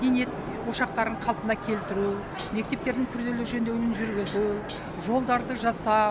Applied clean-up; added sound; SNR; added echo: none; Hi-hat; 12 dB; none.